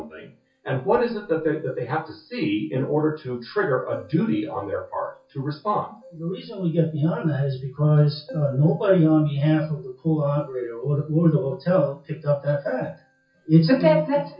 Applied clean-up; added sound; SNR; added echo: classical method WPE with log-MMSE.